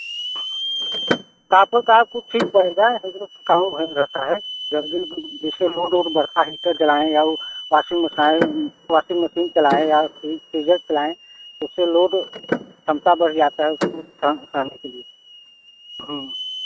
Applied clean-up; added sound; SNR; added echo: neural mask model RNNoise.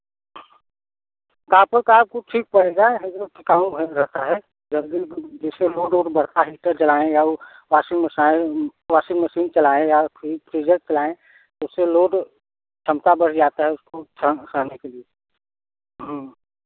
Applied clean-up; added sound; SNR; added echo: none; none; none; none.